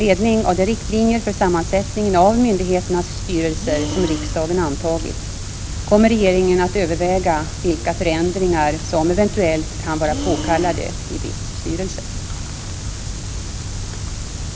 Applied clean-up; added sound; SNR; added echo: none; Breathing; 11 dB; none.